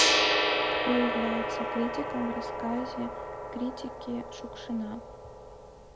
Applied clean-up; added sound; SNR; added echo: none; Gong; -4 dB; none.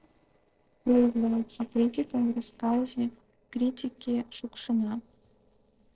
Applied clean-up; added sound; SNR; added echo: neural separator model SepFormer DNS4.